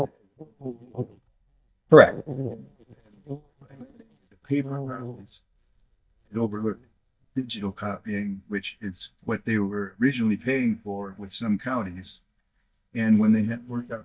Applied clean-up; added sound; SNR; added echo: neural mask model DeepFilterNet 3.